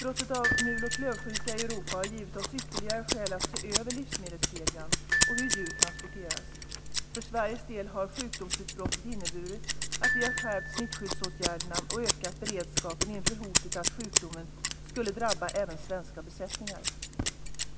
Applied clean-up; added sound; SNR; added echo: none; Scissors + Glockenspiel; -4 dB; none.